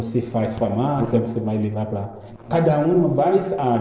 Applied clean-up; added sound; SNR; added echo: neural separator model SepFormer DNS4.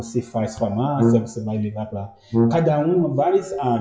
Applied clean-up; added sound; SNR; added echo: classical method WPE with log-MMSE.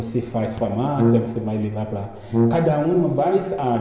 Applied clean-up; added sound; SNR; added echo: none; Brass instrument; 1 dB; reverberation time 2.1 s.